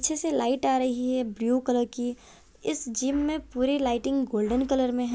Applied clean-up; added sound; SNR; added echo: none; none; none; none.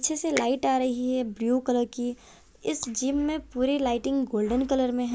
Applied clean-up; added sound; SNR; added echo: neural mask model Resemble Enhance denoiser.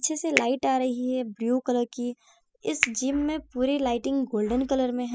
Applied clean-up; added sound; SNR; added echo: classical method spectral subtraction.